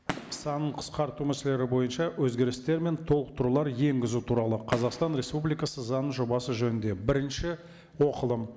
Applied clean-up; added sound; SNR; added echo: none; Fireworks; 18 dB; none.